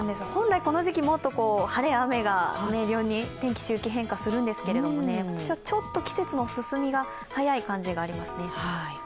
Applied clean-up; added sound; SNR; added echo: none; Telephone; 15 dB; none.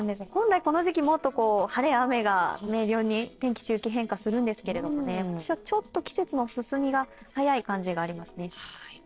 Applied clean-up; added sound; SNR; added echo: neural separator model SepFormer DNS4.